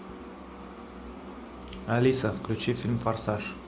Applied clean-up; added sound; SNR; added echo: none; none; none; none.